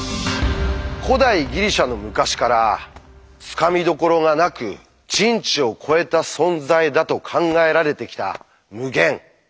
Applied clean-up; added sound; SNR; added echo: none; none; none; none.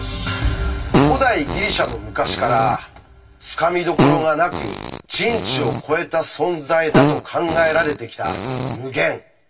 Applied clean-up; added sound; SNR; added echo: none; Fart; 2 dB; reverberation time 0.1 s.